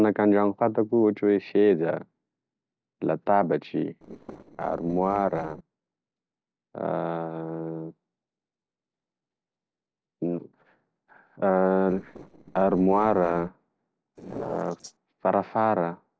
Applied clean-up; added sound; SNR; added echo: neural separator model SepFormer DNS4.